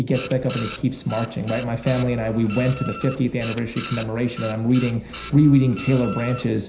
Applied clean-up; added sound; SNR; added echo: none; Printer; 10 dB; reverberation time 0.5 s.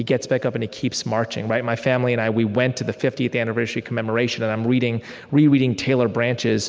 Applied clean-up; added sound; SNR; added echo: none; none; none; none.